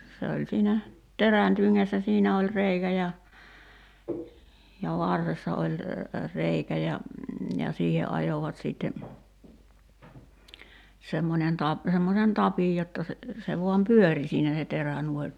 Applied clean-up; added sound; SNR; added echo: none; none; none; none.